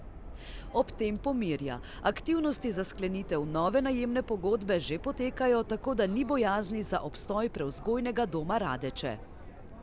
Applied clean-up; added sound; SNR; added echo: none; Subway, metro, underground; 13 dB; none.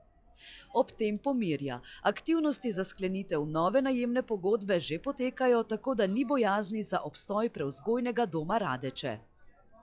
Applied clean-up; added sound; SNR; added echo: classical method log-MMSE.